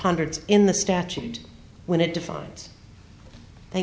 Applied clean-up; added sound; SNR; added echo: none; none; none; none.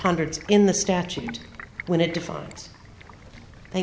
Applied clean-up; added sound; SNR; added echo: none; Stream; 19 dB; none.